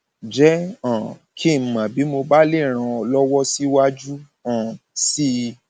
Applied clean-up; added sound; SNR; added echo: none; none; none; none.